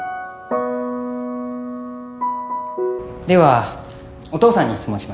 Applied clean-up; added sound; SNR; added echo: none; none; none; none.